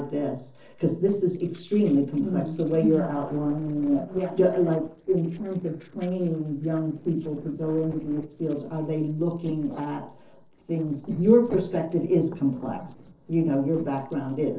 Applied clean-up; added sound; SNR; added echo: neural separator model SepFormer DNS4.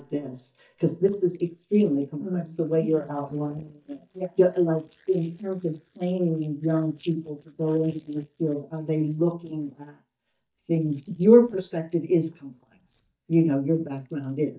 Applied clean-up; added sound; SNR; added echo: neural mask model DeepFilterNet 3.